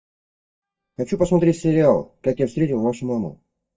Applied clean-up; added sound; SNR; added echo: neural mask model DeepFilterNet 3.